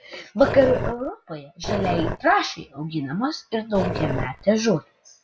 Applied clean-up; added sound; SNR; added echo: none; Growling; 5 dB; none.